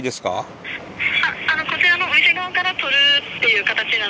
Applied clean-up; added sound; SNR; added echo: none; none; none; none.